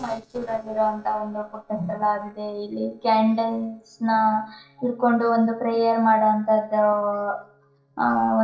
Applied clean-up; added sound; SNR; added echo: neural separator model SepFormer DNS4.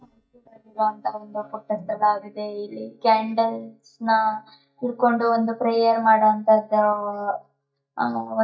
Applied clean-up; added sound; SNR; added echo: neural mask model DeepFilterNet 3.